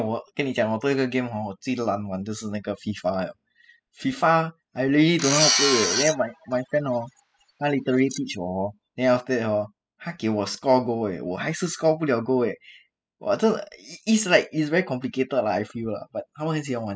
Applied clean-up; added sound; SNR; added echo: classical method spectral subtraction.